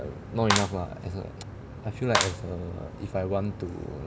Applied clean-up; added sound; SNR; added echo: none; Clapping; 3 dB; none.